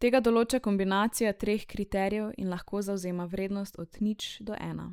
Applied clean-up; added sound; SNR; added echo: neural mask model Resemble Enhance denoiser.